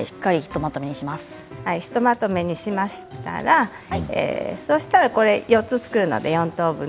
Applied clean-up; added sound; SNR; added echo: none; none; none; none.